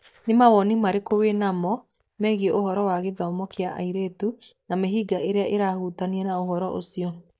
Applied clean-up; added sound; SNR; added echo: neural mask model DeepFilterNet 3.